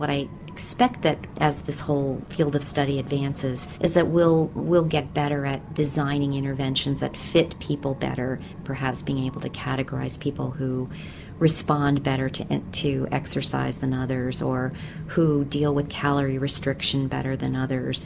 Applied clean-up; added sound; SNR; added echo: none; none; none; none.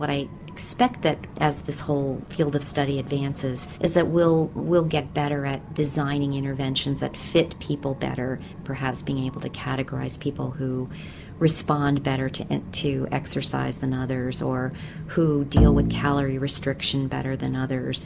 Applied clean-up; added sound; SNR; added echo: none; Bowed string instrument; -2 dB; none.